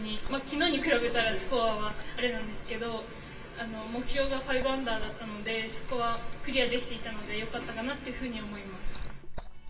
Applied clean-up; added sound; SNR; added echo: none; Liquid; 3 dB; reverberation time 0.9 s.